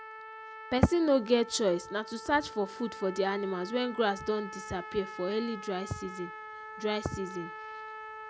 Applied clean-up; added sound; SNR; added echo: none; Trumpet; 12 dB; none.